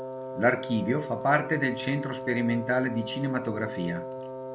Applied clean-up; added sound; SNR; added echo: none; Wind instrument, woodwind instrument; 8 dB; none.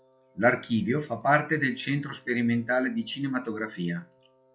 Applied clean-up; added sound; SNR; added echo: classical method log-MMSE.